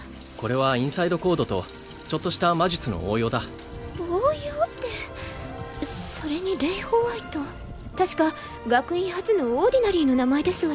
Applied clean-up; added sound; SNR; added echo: none; Rain; 16 dB; none.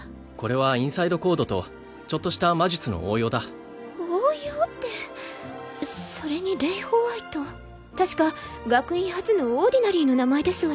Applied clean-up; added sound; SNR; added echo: none; none; none; none.